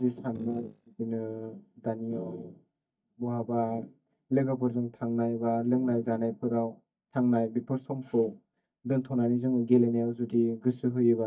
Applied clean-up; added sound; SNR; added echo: neural mask model DeepFilterNet 3.